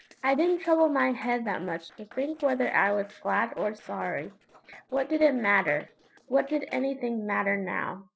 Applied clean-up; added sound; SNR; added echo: neural separator model SepFormer DNS4.